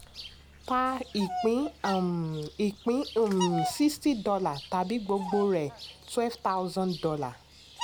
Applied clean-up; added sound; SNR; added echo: none; Bird vocalization, bird call, bird song; 11 dB; none.